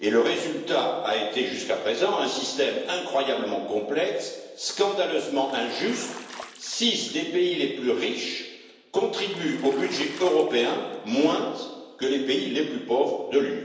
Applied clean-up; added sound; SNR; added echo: none; Bathtub (filling or washing); 19 dB; reverberation time 1.0 s.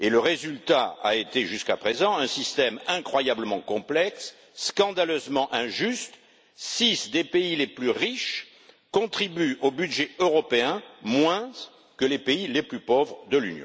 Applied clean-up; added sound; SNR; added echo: none; none; none; none.